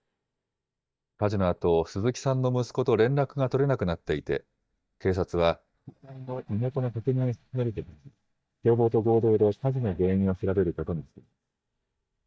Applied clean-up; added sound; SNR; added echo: neural mask model DeepFilterNet 3.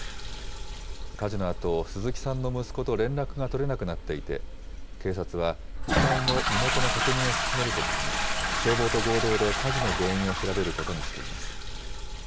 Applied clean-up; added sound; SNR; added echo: none; Toilet flush; -1 dB; none.